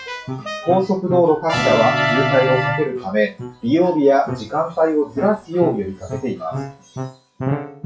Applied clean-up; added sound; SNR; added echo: classical method WPE with log-MMSE.